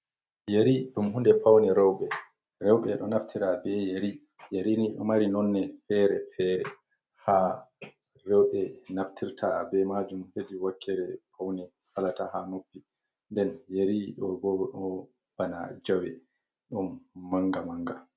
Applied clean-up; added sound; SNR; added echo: none; none; none; none.